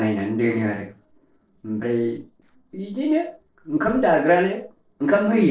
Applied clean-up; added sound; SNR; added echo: neural separator model SepFormer DNS4.